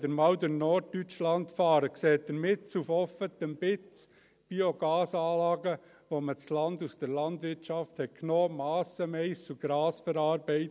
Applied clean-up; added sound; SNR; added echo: none; none; none; none.